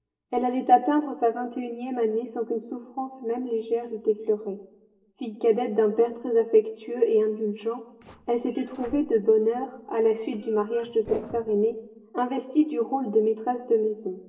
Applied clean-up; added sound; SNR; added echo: neural separator model SepFormer DNS4.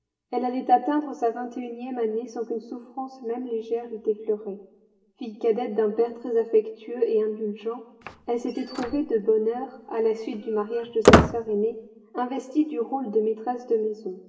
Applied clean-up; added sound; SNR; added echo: none; Squeak; -1 dB; reverberation time 0.9 s.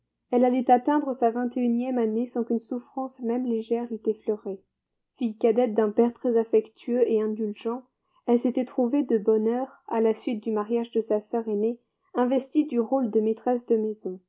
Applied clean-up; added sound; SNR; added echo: none; none; none; none.